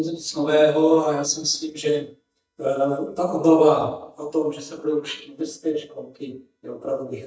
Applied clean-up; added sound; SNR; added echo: neural mask model DeepFilterNet 3.